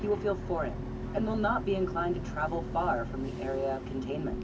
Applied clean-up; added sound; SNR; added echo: none; Boat, Water vehicle; 7 dB; reverberation time 0.3 s.